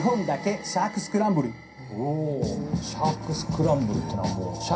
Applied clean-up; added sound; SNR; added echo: none; Cough; 15 dB; reverberation time 0.3 s.